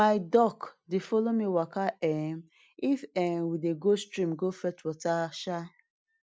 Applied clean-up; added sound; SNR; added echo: none; none; none; none.